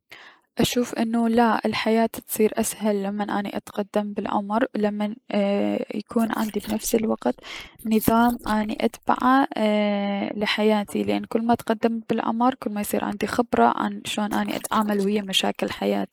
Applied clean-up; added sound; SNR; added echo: neural mask model Resemble Enhance denoiser.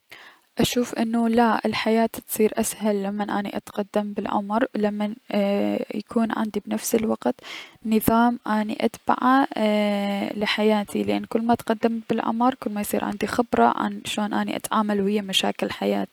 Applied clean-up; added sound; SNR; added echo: none; none; none; none.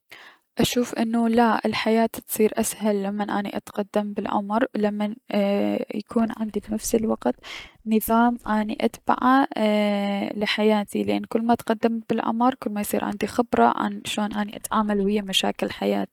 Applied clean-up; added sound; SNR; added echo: neural mask model DeepFilterNet 3.